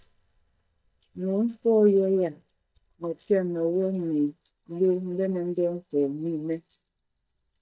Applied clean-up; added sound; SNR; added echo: neural mask model DeepFilterNet 3.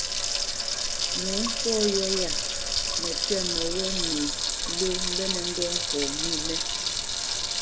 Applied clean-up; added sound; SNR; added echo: none; Sink (filling or washing) / Water tap, faucet; -5 dB; reverberation time 1.0 s.